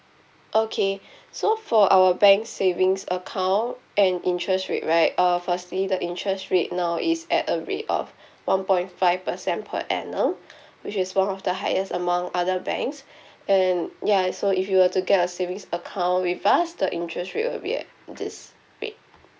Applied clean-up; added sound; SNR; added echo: none; none; none; none.